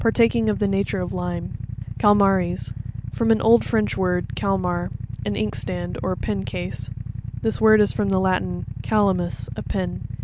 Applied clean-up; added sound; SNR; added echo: none; Idling / Motorcycle; 7 dB; none.